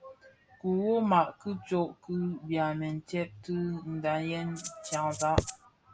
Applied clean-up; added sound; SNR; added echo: none; Rattle (instrument); 11 dB; none.